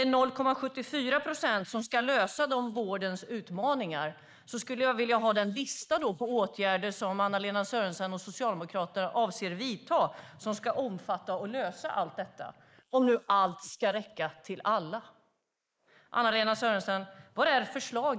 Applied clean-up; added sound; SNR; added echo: neural mask model Resemble Enhance denoiser.